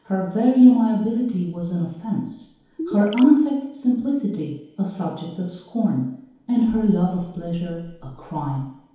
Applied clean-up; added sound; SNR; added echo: none; Gurgling; 10 dB; reverberation time 2.2 s.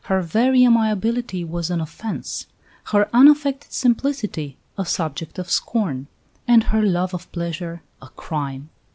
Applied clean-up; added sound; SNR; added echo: none; none; none; none.